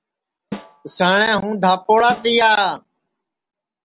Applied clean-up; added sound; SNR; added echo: none; Snare drum; 19 dB; none.